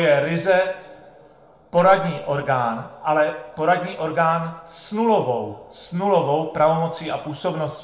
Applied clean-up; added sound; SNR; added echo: none; none; none; reverberation time 0.5 s.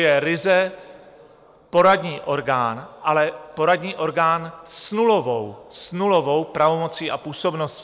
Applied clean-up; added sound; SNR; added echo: none; none; none; none.